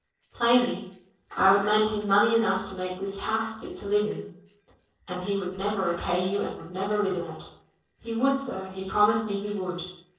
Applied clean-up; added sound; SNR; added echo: neural separator model SepFormer DNS4.